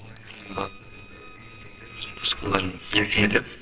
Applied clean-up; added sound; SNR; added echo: neural separator model SepFormer WHAMR!.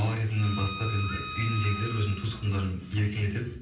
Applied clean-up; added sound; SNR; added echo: none; Bowed string instrument; 11 dB; reverberation time 0.6 s.